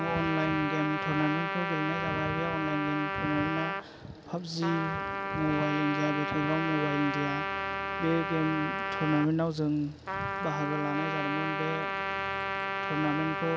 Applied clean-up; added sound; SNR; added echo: none; Trumpet; 2 dB; none.